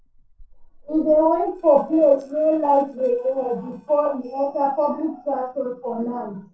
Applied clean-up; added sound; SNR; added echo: neural separator model SepFormer DNS4.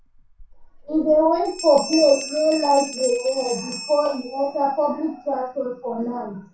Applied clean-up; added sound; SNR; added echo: none; Bell; 13 dB; reverberation time 0.3 s.